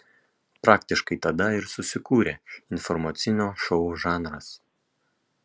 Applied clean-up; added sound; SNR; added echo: none; none; none; none.